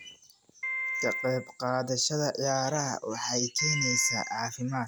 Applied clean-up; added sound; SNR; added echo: none; Piano; 3 dB; none.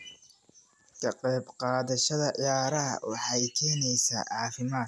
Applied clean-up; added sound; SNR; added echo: none; none; none; none.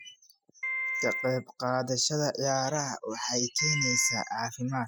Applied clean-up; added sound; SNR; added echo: classical method spectral subtraction.